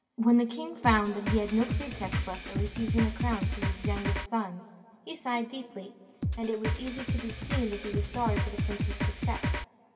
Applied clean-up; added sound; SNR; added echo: none; Drum kit; -1 dB; reverberation time 2.8 s.